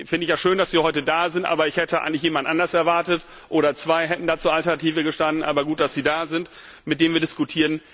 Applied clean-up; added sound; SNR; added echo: none; none; none; none.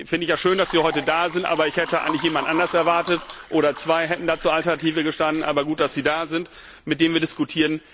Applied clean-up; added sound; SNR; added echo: none; Water / Liquid; 15 dB; none.